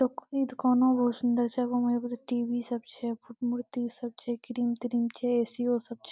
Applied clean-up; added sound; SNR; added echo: none; none; none; none.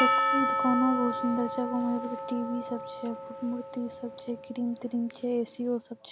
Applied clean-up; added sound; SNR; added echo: none; Percussion; 2 dB; none.